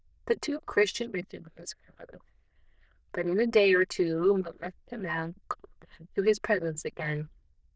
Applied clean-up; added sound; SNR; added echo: neural diffusion model UNIVERSE++.